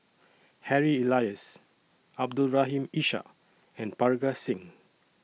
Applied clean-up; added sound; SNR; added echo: none; none; none; none.